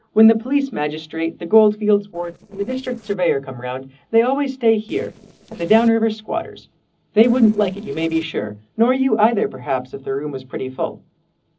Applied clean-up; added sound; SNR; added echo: neural separator model SepFormer DNS4.